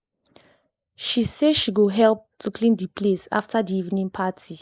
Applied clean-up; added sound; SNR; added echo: neural mask model Resemble Enhance denoiser.